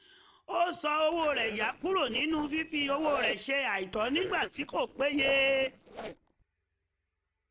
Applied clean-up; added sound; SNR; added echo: neural separator model SepFormer DNS4.